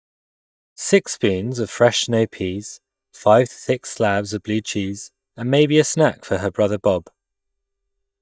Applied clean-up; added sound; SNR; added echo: neural mask model DeepFilterNet 3.